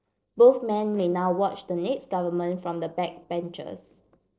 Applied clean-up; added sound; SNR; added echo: neural separator model SepFormer DNS4.